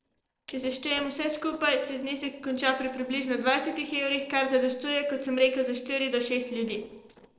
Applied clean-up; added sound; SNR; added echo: neural separator model SepFormer DNS4.